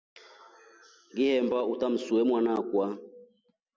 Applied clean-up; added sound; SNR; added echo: none; none; none; none.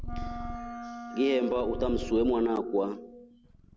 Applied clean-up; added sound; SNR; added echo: none; Purr + Wind instrument, woodwind instrument; 8 dB; none.